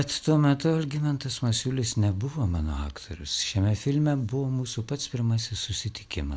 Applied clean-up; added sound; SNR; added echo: none; none; none; none.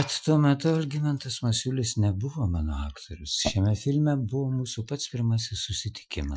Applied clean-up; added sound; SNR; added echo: classical method Wiener filter.